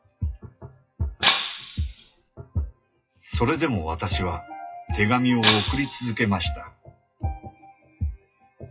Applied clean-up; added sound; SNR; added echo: classical method WPE with log-MMSE.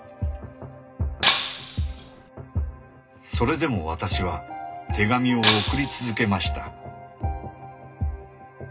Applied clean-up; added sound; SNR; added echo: none; Shatter; -1 dB; reverberation time 0.2 s.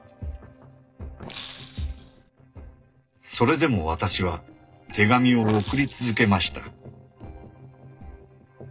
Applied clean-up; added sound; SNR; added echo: neural separator model SepFormer DNS4.